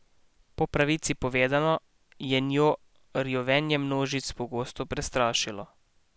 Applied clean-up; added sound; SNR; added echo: none; none; none; none.